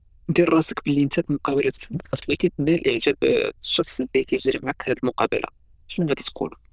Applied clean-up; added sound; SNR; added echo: neural diffusion model UNIVERSE++.